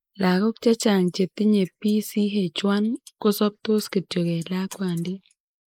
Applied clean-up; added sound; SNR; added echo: neural mask model Resemble Enhance denoiser.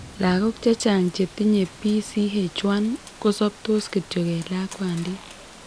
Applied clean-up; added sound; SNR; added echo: none; Rain; 19 dB; none.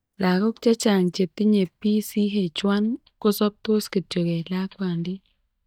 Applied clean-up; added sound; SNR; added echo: neural mask model DeepFilterNet 3.